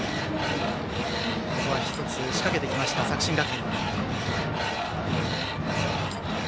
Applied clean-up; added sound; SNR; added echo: none; Tools; 4 dB; none.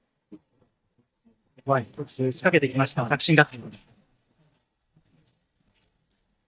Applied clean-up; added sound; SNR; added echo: neural mask model DeepFilterNet 3.